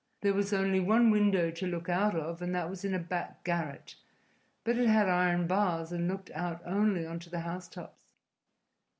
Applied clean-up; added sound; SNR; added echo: none; none; none; none.